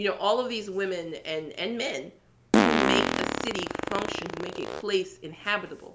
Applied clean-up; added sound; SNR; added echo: none; Fart; -1 dB; none.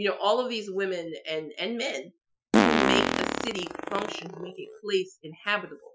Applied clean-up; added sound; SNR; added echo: classical method Wiener filter.